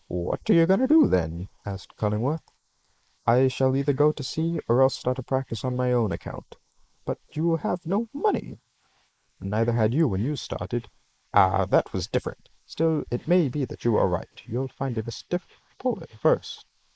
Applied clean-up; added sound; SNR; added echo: neural mask model Resemble Enhance denoiser.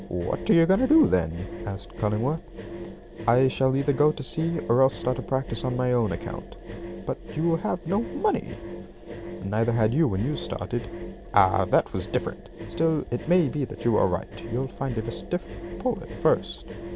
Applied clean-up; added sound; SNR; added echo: none; Engine; 11 dB; none.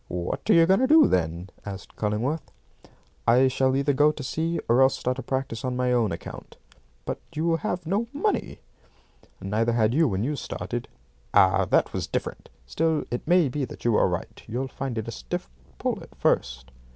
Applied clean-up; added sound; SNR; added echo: none; none; none; none.